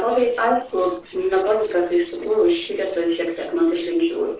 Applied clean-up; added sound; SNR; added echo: neural separator model SepFormer DNS4.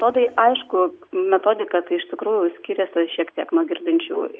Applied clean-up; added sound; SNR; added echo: none; none; none; none.